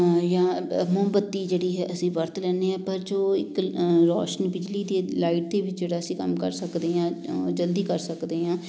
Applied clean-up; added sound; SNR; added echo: none; none; none; none.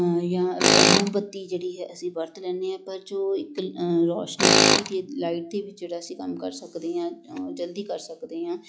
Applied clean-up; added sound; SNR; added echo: classical method log-MMSE.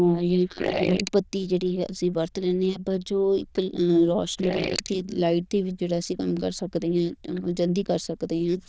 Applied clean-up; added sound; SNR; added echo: neural diffusion model UNIVERSE++.